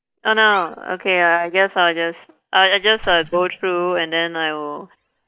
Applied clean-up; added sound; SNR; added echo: neural mask model DeepFilterNet 3.